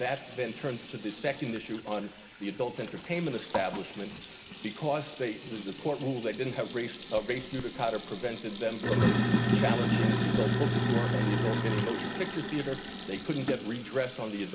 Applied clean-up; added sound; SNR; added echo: none; Sink (filling or washing); -2 dB; reverberation time 1.5 s.